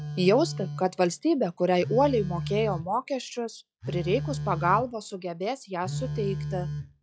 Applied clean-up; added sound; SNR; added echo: classical method log-MMSE.